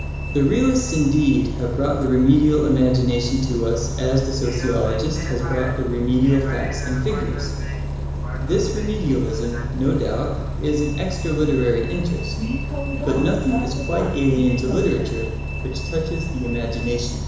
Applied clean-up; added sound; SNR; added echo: none; Bus; 4 dB; reverberation time 1.0 s.